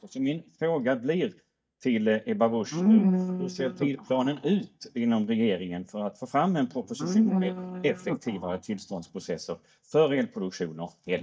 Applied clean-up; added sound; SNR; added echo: neural mask model DeepFilterNet 3.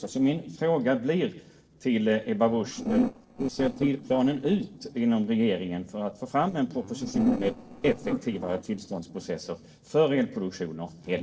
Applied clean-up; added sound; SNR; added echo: neural separator model SepFormer DNS4.